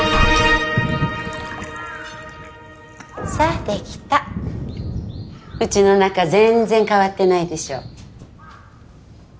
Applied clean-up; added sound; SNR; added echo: none; Thunder; 10 dB; none.